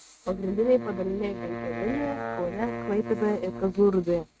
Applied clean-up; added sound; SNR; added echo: neural mask model RNNoise.